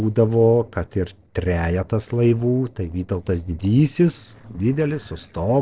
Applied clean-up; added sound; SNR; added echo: neural separator model SepFormer DNS4.